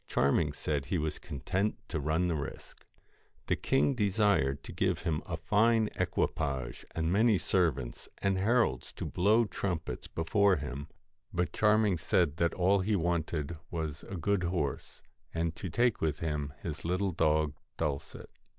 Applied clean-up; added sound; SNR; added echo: none; none; none; none.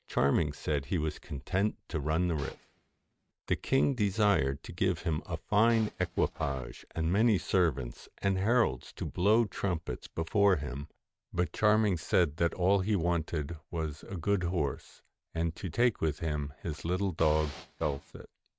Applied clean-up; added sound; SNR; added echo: neural mask model RNNoise.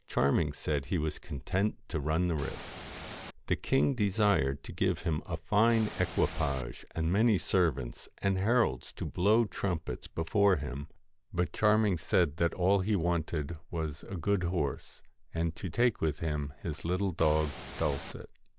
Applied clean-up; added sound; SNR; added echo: none; Ocean / Boat, Water vehicle; 12 dB; none.